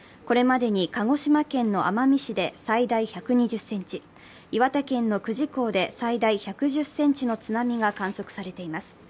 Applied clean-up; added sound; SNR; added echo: none; none; none; none.